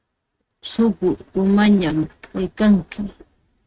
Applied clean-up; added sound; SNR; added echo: neural mask model RNNoise.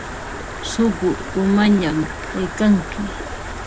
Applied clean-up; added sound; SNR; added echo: none; Stream; 9 dB; none.